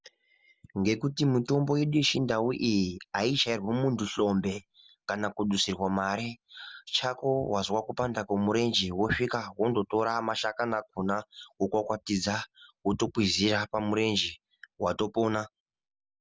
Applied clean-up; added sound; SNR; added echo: none; none; none; none.